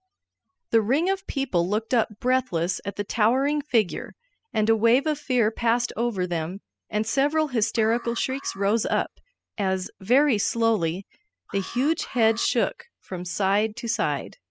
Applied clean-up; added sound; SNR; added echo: classical method spectral subtraction.